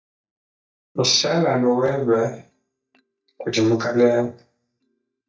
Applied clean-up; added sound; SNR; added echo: neural mask model DeepFilterNet 3.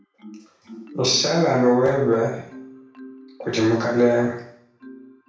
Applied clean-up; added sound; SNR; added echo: none; Marimba, xylophone; 20 dB; reverberation time 0.7 s.